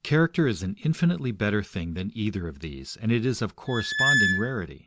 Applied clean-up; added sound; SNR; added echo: none; Squeak; -1 dB; none.